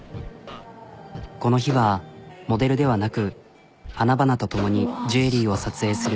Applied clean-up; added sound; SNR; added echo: none; Scratching (performance technique); 18 dB; none.